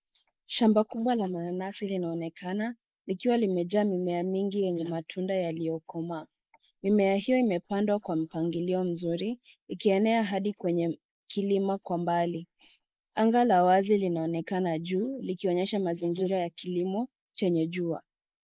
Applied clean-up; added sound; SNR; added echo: neural mask model Resemble Enhance denoiser.